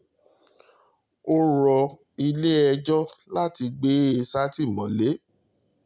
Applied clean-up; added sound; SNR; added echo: none; none; none; none.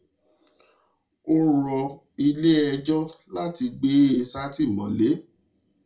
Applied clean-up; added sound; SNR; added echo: none; none; none; reverberation time 0.2 s.